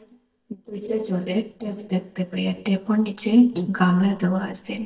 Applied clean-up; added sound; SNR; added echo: neural mask model DeepFilterNet 3.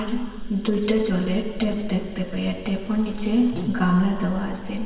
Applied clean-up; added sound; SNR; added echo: none; Liquid; 13 dB; reverberation time 1.4 s.